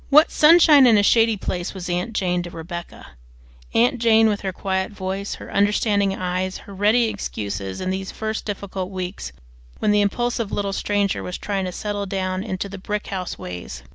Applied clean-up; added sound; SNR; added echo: none; none; none; none.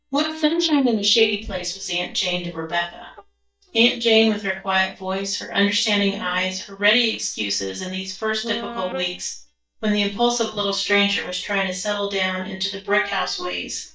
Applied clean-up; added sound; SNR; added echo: neural mask model DeepFilterNet 3.